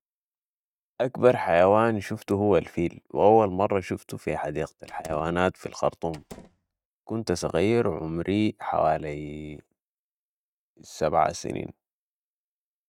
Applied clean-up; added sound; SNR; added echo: neural mask model RNNoise.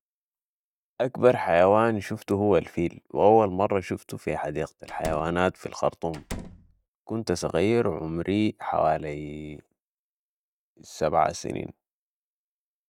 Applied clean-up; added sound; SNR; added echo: none; Slam; 13 dB; none.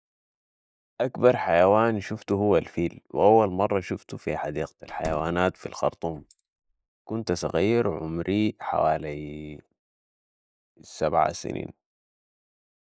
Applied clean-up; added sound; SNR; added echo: neural mask model Resemble Enhance denoiser.